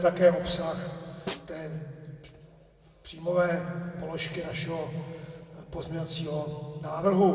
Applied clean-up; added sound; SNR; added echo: none; Snare drum; 13 dB; reverberation time 2.0 s.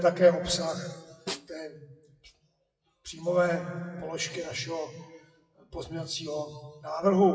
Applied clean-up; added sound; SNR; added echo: classical method WPE with log-MMSE.